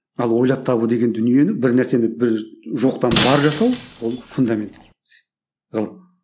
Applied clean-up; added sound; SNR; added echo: none; Shatter; 5 dB; none.